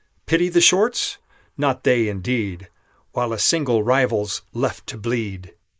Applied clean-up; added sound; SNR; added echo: neural mask model Resemble Enhance denoiser.